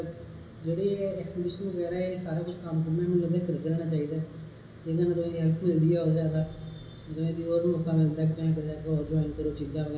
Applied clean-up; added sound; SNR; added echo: none; none; none; reverberation time 1.4 s.